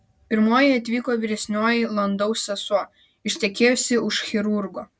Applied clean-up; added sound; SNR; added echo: none; none; none; none.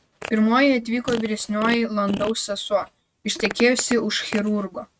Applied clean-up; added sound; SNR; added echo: neural mask model RNNoise.